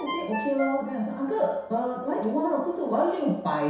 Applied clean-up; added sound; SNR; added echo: none; Ringtone; 13 dB; reverberation time 0.7 s.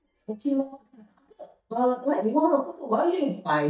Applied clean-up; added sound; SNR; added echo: neural mask model DeepFilterNet 3.